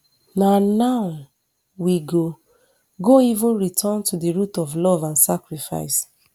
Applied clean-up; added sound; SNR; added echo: none; none; none; none.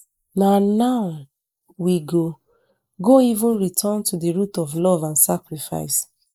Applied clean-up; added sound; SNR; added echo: neural mask model Resemble Enhance denoiser.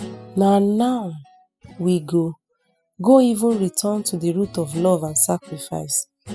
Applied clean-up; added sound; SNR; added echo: classical method spectral subtraction.